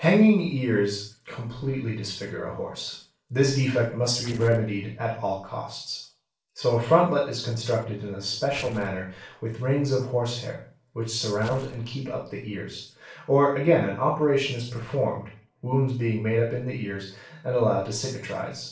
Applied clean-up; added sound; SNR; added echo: neural separator model SepFormer DNS4.